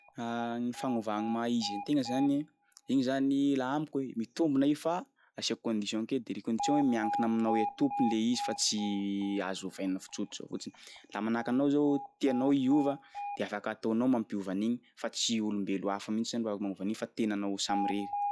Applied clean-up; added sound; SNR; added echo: classical method log-MMSE.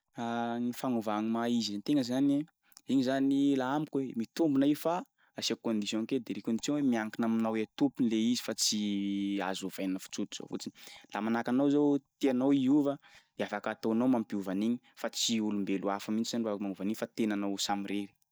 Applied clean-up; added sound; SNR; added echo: neural mask model DeepFilterNet 3.